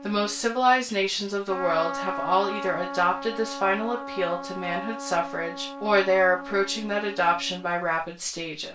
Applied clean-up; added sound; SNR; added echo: none; Trumpet; 10 dB; reverberation time 0.2 s.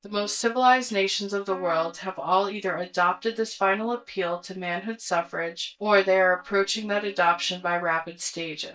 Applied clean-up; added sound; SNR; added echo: neural mask model DeepFilterNet 3.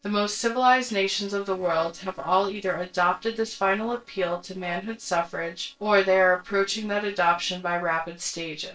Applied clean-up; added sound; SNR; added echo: neural separator model SepFormer DNS4.